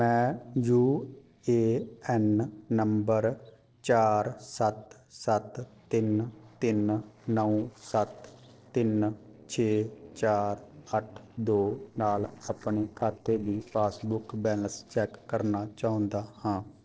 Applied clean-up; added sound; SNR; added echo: neural separator model SepFormer DNS4.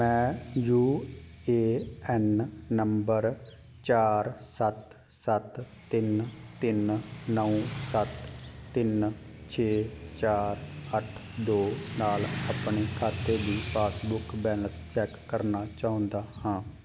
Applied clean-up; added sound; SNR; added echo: none; Motorcycle / Traffic noise, roadway noise; 11 dB; none.